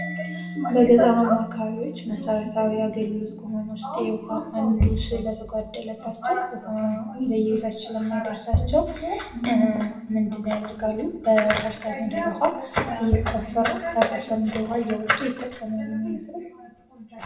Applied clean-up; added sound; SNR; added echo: none; Mallet percussion; 18 dB; reverberation time 0.7 s.